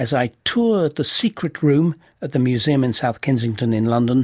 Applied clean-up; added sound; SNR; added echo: none; none; none; none.